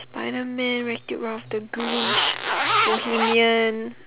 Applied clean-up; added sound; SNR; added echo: none; Zipper (clothing); -2 dB; none.